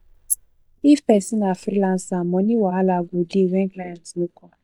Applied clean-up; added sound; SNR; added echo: neural mask model DeepFilterNet 3.